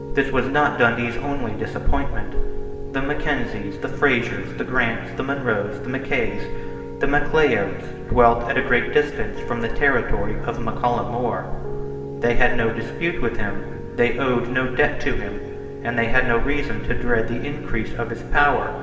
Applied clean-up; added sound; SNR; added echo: none; Piano; 11 dB; reverberation time 2.3 s.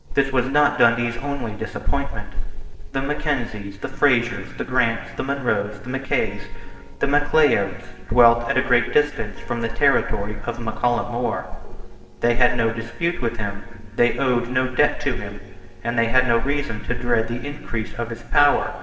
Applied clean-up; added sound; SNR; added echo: neural separator model SepFormer DNS4.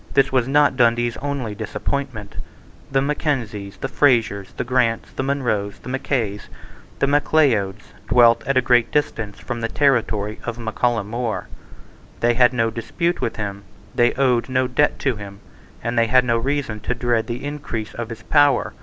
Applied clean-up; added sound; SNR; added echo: none; none; none; none.